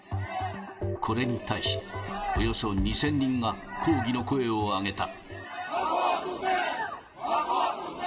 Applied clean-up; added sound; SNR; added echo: none; Alarm; 19 dB; reverberation time 0.7 s.